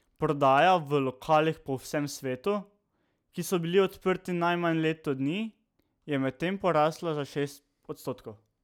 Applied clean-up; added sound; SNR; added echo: none; none; none; none.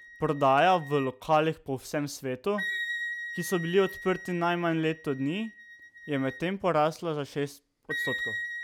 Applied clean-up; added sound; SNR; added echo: none; Wind instrument, woodwind instrument; 10 dB; none.